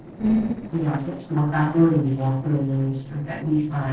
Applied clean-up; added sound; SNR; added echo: neural separator model SepFormer DNS4.